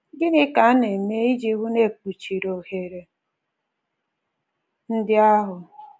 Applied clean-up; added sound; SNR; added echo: none; none; none; none.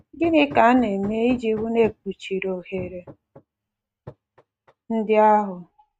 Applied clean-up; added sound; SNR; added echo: neural mask model RNNoise.